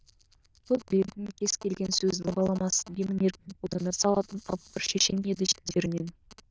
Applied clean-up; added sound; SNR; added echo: neural diffusion model UNIVERSE++.